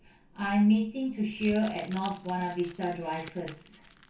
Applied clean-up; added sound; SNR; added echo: none; Crumpling, crinkling; 19 dB; reverberation time 0.2 s.